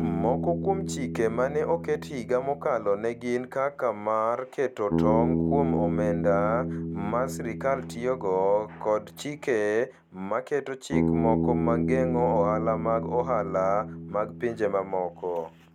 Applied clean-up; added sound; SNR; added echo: none; Bass guitar; 3 dB; none.